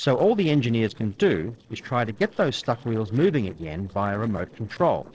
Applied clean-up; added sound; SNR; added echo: neural separator model SepFormer DNS4.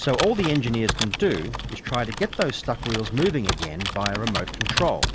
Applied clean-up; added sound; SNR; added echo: none; Computer keyboard; 4 dB; none.